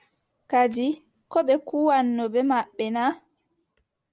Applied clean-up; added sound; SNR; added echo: none; none; none; none.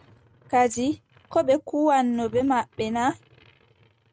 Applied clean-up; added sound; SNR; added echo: neural mask model RNNoise.